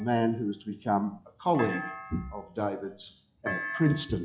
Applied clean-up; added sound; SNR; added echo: classical method log-MMSE.